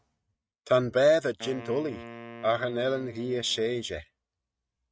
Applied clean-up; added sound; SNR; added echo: neural mask model RNNoise.